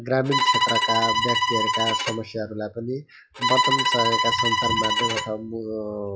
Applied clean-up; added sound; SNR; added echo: classical method log-MMSE.